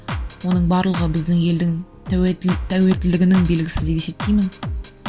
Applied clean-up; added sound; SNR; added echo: none; Drum kit; 9 dB; none.